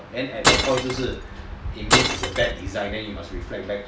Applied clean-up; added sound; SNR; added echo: none; Glass; -4 dB; none.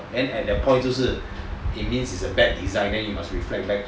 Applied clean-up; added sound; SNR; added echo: none; none; none; none.